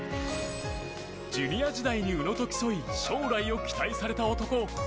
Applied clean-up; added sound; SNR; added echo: none; none; none; none.